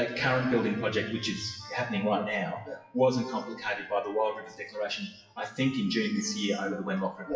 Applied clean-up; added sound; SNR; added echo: classical method WPE with log-MMSE.